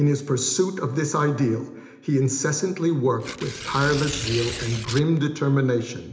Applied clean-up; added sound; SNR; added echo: none; Tearing; 10 dB; reverberation time 0.8 s.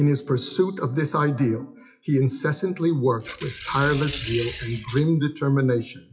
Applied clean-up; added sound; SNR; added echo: classical method WPE with log-MMSE.